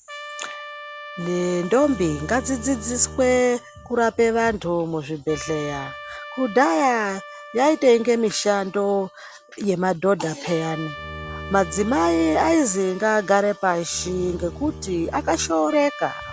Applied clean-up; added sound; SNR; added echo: none; Bowed string instrument + Trumpet; 15 dB; none.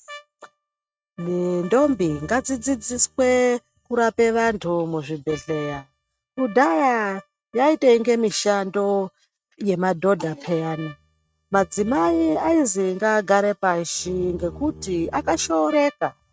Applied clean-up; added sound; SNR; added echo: neural mask model RNNoise.